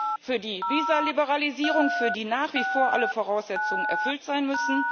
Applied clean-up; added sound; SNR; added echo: none; Telephone; 2 dB; none.